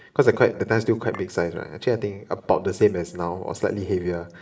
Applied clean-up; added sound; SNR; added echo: none; Chink, clink; 19 dB; reverberation time 0.7 s.